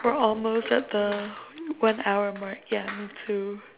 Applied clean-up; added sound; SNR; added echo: none; Chink, clink; 18 dB; none.